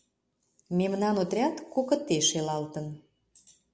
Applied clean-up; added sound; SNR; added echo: none; none; none; none.